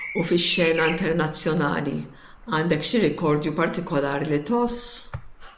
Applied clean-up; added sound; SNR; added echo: none; Bird vocalization, bird call, bird song; 14 dB; none.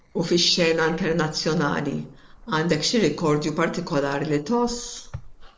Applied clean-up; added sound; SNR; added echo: neural separator model SepFormer DNS4.